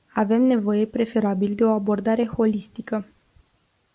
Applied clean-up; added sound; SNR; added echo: none; none; none; none.